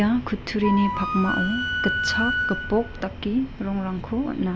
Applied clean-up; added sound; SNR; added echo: none; Wind instrument, woodwind instrument; 2 dB; none.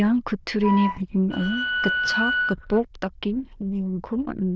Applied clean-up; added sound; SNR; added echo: neural diffusion model UNIVERSE++.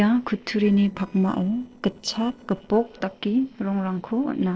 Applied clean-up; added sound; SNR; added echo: neural separator model SepFormer DNS4.